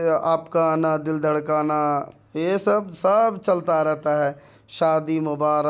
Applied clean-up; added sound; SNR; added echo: none; none; none; none.